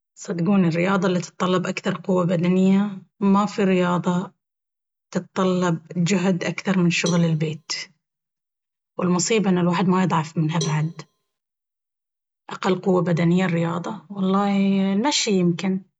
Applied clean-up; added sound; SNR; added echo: none; Cowbell; 18 dB; none.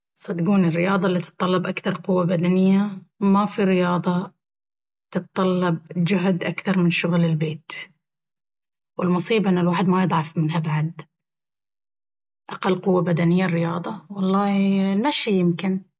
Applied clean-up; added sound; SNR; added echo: none; none; none; none.